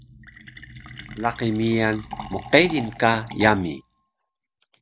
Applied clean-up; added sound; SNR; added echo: none; Fill (with liquid); 15 dB; none.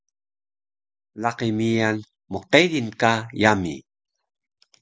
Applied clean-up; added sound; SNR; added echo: none; none; none; none.